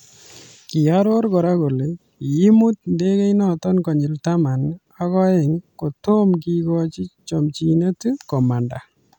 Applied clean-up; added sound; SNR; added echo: none; none; none; none.